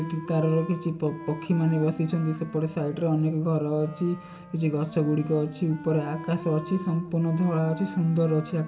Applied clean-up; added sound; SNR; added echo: none; Wind instrument, woodwind instrument; 15 dB; reverberation time 1.5 s.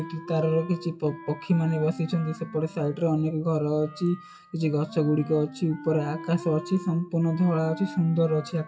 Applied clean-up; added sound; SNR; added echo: classical method WPE with log-MMSE.